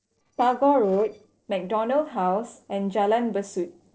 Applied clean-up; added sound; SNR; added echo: neural separator model SepFormer DNS4.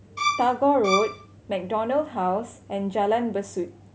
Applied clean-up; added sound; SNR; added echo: none; Bowed string instrument; 3 dB; none.